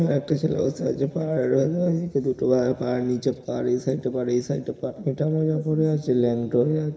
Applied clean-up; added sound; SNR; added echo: none; none; none; reverberation time 1.4 s.